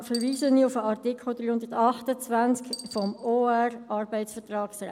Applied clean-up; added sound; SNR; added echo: none; Coin (dropping); 19 dB; none.